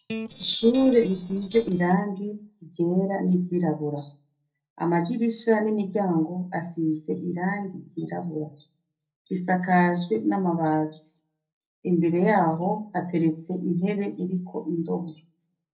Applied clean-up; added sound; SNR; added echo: neural separator model SepFormer DNS4.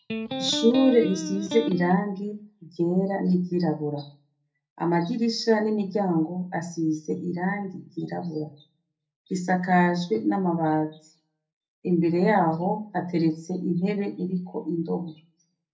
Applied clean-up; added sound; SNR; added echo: none; Electric guitar; 5 dB; reverberation time 0.3 s.